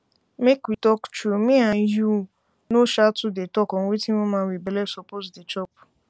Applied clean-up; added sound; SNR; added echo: none; none; none; none.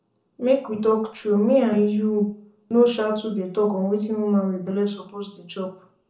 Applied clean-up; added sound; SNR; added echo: none; none; none; reverberation time 0.6 s.